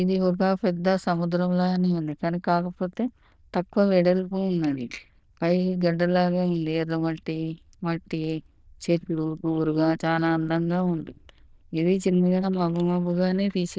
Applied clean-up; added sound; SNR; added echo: neural diffusion model UNIVERSE++.